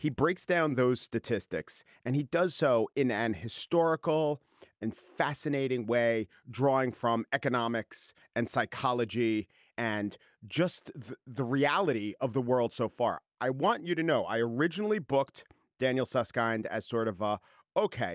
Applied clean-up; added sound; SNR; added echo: none; none; none; none.